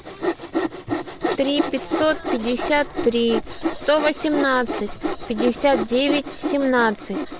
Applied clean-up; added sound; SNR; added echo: none; Sawing; 5 dB; none.